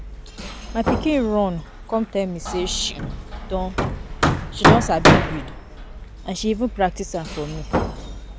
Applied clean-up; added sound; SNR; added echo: none; Hammer; -2 dB; none.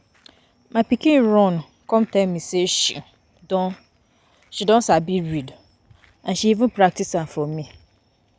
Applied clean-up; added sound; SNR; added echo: none; none; none; none.